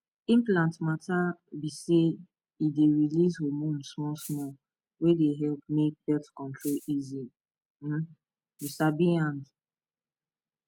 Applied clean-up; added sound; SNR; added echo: none; Rattle (instrument); 17 dB; none.